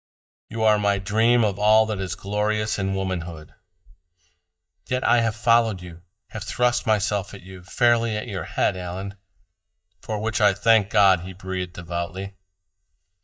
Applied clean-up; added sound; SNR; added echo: neural mask model DeepFilterNet 3.